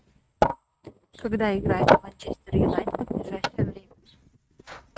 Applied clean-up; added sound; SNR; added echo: neural mask model RNNoise.